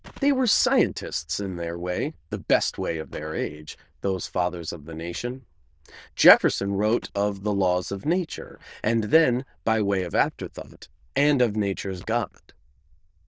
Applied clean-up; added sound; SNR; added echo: neural diffusion model UNIVERSE++.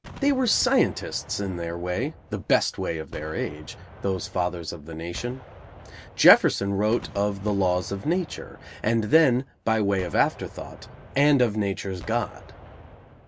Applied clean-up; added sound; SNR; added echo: none; Gunshot, gunfire; 19 dB; none.